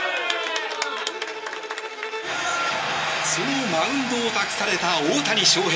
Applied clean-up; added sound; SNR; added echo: none; Bowed string instrument; 13 dB; reverberation time 0.2 s.